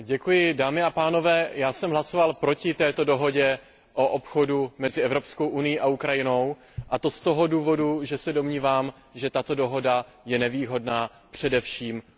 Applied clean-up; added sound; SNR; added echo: none; none; none; none.